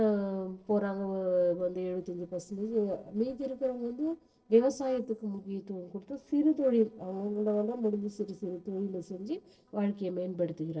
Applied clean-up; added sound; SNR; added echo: neural separator model SepFormer DNS4.